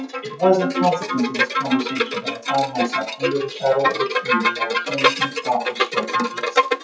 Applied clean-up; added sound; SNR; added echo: classical method WPE with log-MMSE.